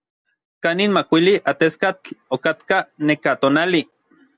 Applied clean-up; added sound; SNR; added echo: none; none; none; none.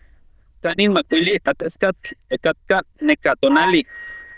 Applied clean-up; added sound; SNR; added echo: neural diffusion model UNIVERSE++.